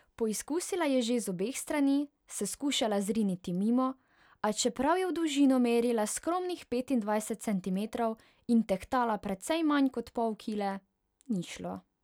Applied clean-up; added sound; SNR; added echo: none; none; none; none.